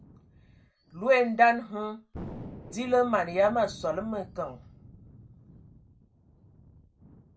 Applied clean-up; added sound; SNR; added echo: none; Thunder; 18 dB; reverberation time 0.2 s.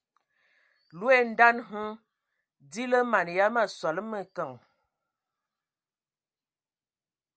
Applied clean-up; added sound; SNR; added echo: none; none; none; none.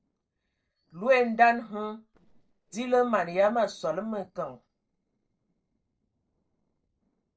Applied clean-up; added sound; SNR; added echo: neural separator model SepFormer DNS4.